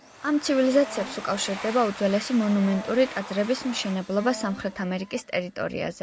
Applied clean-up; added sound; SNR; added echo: none; Wind instrument, woodwind instrument + Domestic sounds, home sounds; 14 dB; none.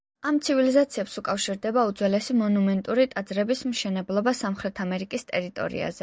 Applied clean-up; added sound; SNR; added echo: none; none; none; none.